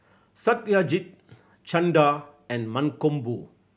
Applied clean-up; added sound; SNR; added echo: none; none; none; none.